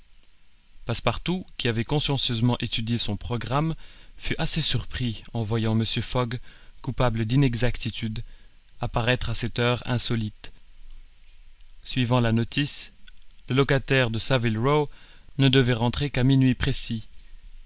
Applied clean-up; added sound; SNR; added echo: none; none; none; none.